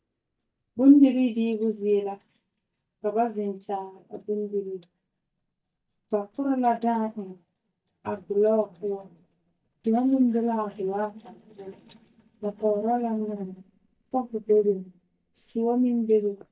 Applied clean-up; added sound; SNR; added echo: neural mask model DeepFilterNet 3.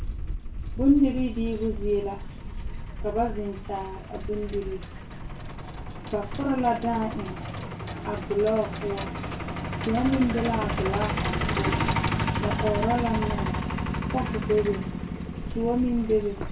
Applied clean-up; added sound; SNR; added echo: none; Truck; 2 dB; reverberation time 0.2 s.